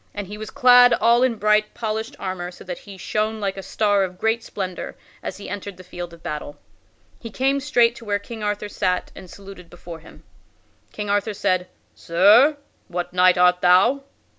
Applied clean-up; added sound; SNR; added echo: none; none; none; none.